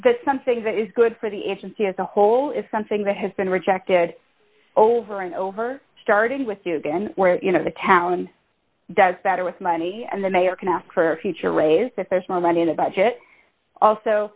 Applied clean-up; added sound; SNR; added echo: none; none; none; none.